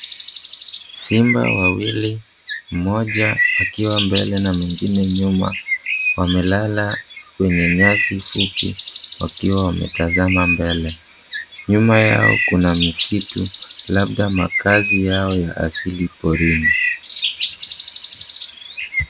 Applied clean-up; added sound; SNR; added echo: none; Bird; 4 dB; none.